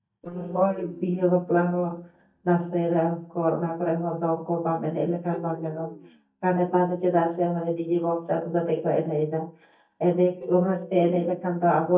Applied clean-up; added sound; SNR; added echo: neural mask model DeepFilterNet 3.